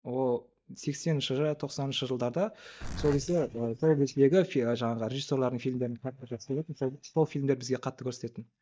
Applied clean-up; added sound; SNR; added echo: neural mask model DeepFilterNet 3.